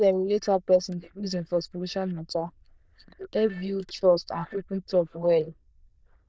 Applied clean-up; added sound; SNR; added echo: neural diffusion model UNIVERSE++.